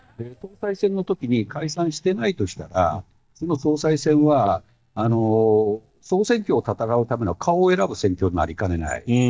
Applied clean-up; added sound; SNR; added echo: neural mask model DeepFilterNet 3.